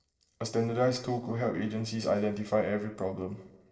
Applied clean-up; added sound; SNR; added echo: neural separator model SepFormer DNS4.